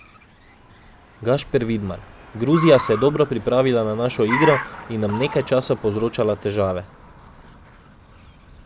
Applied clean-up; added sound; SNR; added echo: none; Car; 11 dB; none.